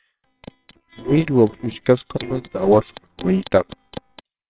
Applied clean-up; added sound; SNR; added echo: neural separator model SepFormer WHAMR!.